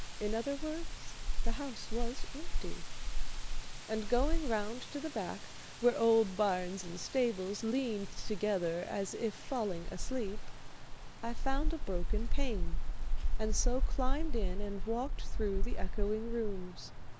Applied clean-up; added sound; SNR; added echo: none; Rain; -4 dB; none.